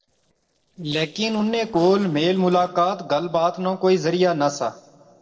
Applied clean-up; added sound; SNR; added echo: neural separator model SepFormer DNS4.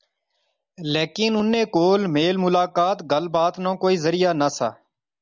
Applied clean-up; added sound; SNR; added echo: none; none; none; none.